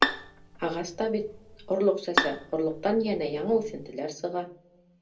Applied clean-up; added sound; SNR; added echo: none; Bowed string instrument; 3 dB; reverberation time 0.2 s.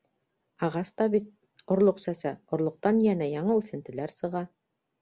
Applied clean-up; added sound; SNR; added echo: none; none; none; none.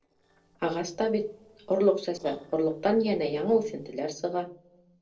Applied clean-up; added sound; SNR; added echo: neural separator model SepFormer DNS4.